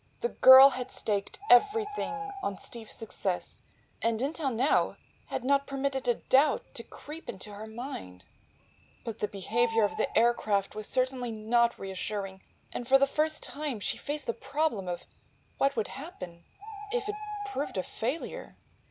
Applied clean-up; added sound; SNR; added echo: none; Bird; 15 dB; none.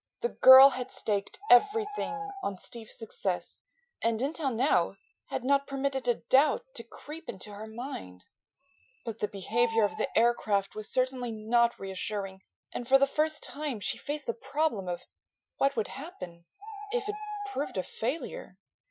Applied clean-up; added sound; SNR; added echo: classical method Wiener filter.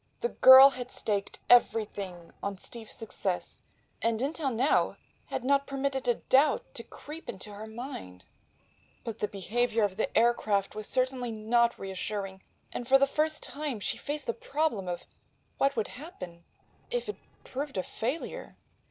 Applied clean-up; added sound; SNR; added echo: neural separator model SepFormer DNS4.